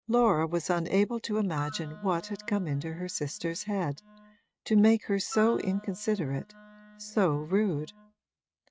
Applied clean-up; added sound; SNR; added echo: neural mask model RNNoise.